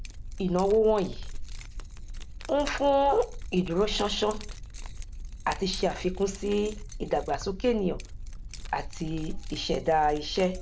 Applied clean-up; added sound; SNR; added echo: none; Keys jangling; 9 dB; none.